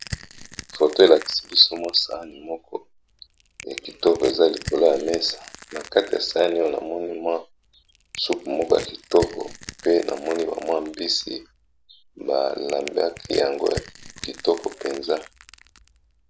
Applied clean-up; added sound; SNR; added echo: none; Crushing; 17 dB; none.